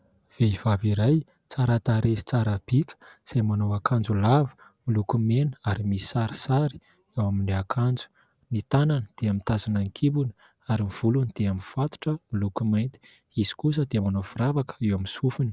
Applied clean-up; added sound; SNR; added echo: none; none; none; none.